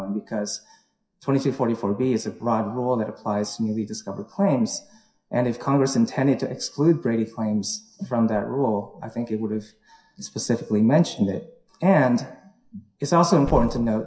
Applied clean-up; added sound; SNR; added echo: classical method WPE with log-MMSE.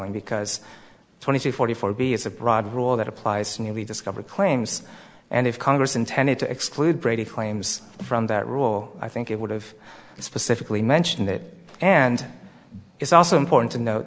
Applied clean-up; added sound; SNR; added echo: none; none; none; none.